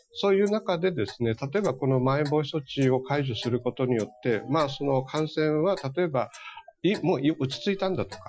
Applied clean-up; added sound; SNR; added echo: classical method Wiener filter.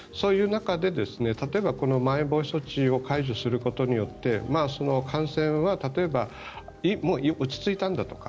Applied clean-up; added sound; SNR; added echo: none; none; none; none.